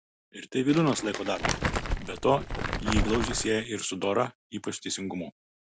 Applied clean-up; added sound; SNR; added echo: none; Crumpling, crinkling; 2 dB; none.